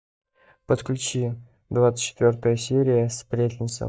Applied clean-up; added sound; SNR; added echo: neural mask model DeepFilterNet 3.